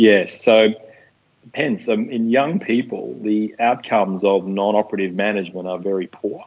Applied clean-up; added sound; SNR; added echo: none; none; none; none.